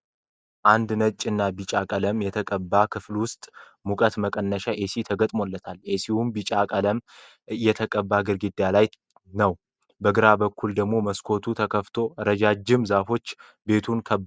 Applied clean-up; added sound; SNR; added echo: none; none; none; none.